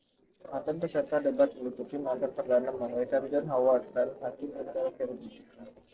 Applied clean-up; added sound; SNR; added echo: neural separator model SepFormer DNS4.